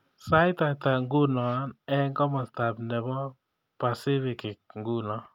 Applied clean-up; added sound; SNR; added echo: none; none; none; none.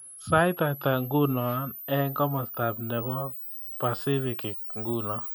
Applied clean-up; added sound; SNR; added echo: none; Camera; 10 dB; none.